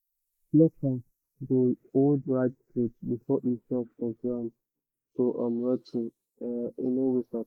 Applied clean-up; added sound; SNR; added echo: neural mask model Resemble Enhance denoiser.